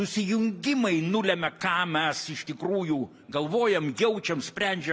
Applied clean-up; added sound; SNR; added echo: none; none; none; none.